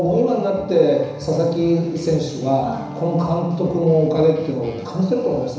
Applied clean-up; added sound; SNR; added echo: none; Guitar; 17 dB; reverberation time 1.0 s.